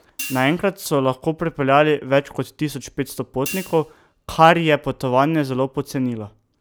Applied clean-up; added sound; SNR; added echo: none; Hi-hat; 17 dB; none.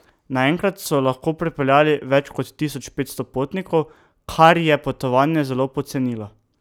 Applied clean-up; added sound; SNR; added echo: none; none; none; none.